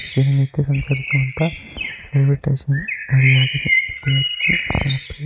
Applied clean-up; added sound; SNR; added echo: neural mask model RNNoise.